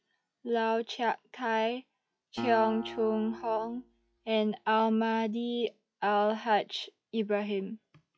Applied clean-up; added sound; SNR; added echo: classical method log-MMSE.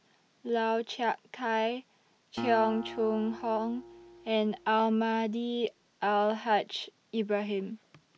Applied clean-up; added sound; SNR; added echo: none; Acoustic guitar; 13 dB; none.